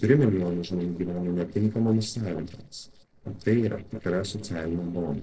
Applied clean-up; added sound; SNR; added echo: neural separator model SepFormer DNS4.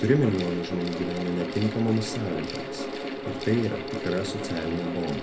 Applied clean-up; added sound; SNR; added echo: none; Mechanical fan; 5 dB; reverberation time 0.3 s.